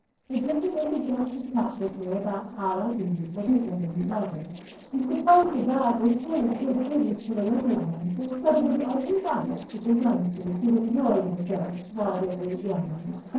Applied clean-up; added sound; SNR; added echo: neural separator model SepFormer DNS4.